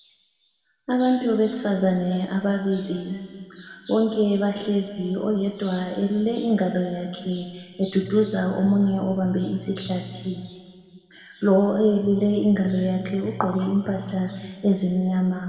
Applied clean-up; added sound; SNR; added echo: none; Bass guitar; 15 dB; reverberation time 2.1 s.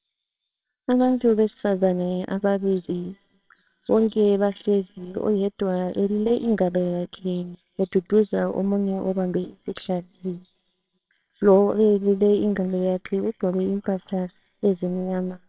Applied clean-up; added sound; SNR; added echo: neural separator model SepFormer WHAMR!.